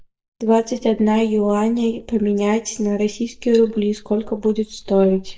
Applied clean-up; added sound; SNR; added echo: neural mask model DeepFilterNet 3.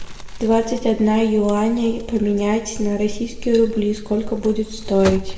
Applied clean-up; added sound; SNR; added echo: none; Crumpling, crinkling; 19 dB; reverberation time 0.9 s.